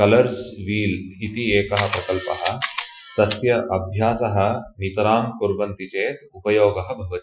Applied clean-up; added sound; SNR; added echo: classical method Wiener filter.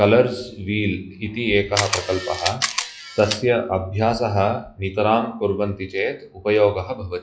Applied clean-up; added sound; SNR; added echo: classical method log-MMSE.